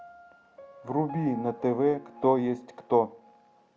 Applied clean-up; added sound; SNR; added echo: none; Piano; 18 dB; none.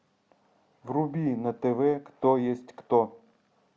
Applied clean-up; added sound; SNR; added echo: none; none; none; none.